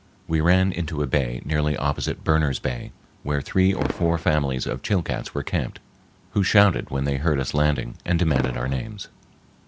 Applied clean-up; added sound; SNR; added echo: none; Fireworks; 17 dB; none.